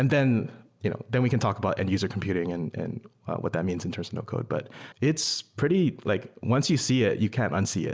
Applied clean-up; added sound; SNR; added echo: none; none; none; none.